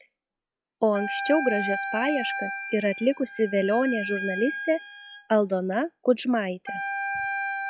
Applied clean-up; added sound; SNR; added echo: classical method log-MMSE.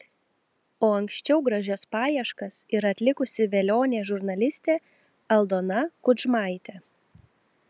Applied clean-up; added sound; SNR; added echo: none; none; none; none.